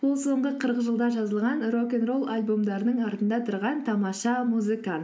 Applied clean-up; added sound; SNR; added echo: none; none; none; none.